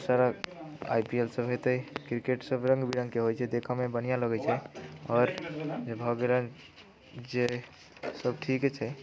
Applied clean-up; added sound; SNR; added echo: none; none; none; none.